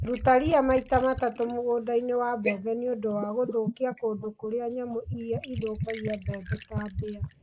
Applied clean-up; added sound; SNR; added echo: neural mask model Resemble Enhance denoiser.